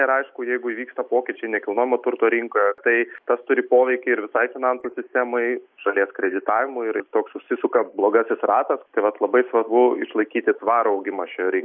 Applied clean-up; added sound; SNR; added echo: neural mask model Resemble Enhance denoiser.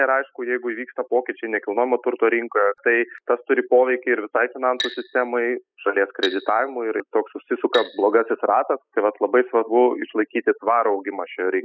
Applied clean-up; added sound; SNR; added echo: classical method spectral subtraction.